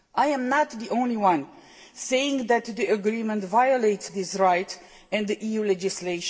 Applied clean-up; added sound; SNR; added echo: none; none; none; reverberation time 1.0 s.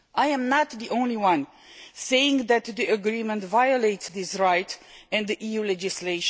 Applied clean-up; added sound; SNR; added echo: none; none; none; none.